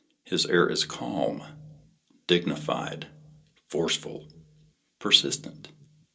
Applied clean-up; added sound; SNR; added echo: none; none; none; reverberation time 0.2 s.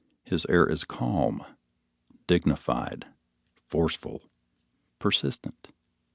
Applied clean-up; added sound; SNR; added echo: none; none; none; none.